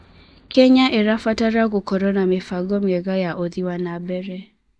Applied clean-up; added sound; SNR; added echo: neural mask model DeepFilterNet 3.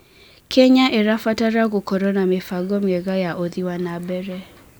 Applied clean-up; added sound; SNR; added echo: none; none; none; none.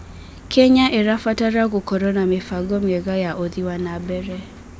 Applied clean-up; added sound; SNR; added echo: none; Gull, seagull; 18 dB; none.